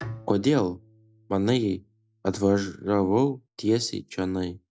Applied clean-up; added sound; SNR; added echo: none; Bowed string instrument; 20 dB; none.